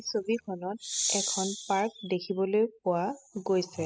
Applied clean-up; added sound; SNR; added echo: classical method spectral subtraction.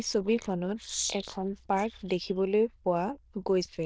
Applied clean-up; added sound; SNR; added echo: neural diffusion model UNIVERSE++.